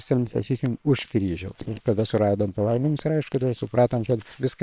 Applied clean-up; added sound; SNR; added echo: neural separator model SepFormer WHAM!.